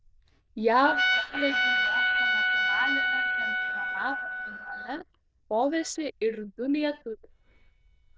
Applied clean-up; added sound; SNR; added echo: neural diffusion model UNIVERSE++.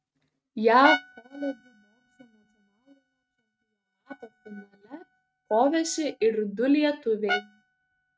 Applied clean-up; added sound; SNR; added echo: neural mask model RNNoise.